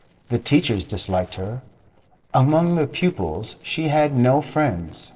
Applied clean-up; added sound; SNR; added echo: neural separator model SepFormer DNS4.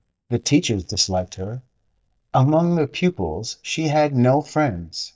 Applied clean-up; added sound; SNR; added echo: neural mask model DeepFilterNet 3.